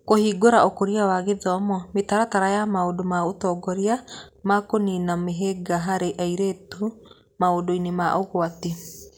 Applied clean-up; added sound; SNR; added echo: none; none; none; none.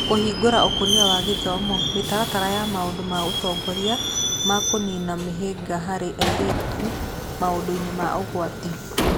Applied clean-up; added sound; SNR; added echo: none; Subway, metro, underground; 0 dB; none.